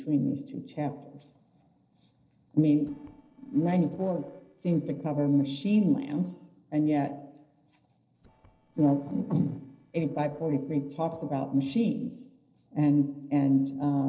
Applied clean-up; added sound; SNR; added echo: neural separator model SepFormer DNS4.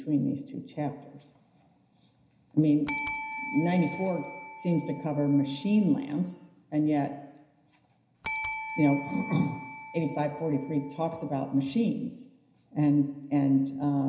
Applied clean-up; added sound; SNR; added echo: none; Bell; 11 dB; reverberation time 0.9 s.